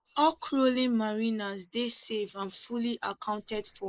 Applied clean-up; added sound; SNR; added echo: neural mask model Resemble Enhance denoiser.